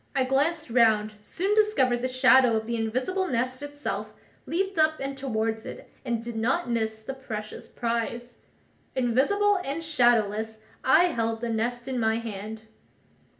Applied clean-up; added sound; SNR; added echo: none; none; none; reverberation time 0.3 s.